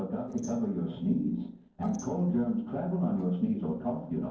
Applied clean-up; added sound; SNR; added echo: neural separator model SepFormer DNS4.